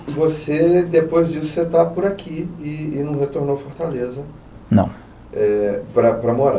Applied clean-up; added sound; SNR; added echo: none; none; none; none.